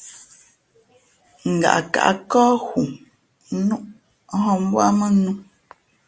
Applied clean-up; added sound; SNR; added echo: none; none; none; none.